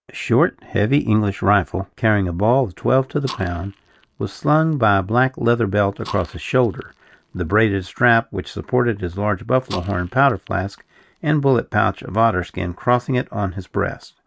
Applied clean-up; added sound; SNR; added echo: neural mask model RNNoise.